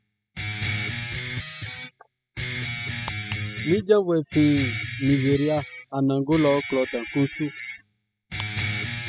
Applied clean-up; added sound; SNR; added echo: classical method spectral subtraction.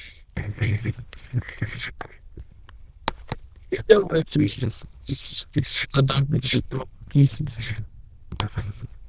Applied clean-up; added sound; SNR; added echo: neural diffusion model UNIVERSE++.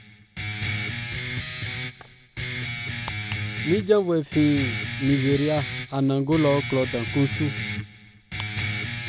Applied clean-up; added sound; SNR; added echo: none; Guitar; 5 dB; none.